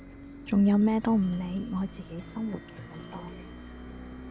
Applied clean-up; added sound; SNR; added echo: none; Bus + Clock; 14 dB; none.